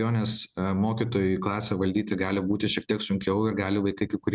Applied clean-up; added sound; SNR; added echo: none; none; none; none.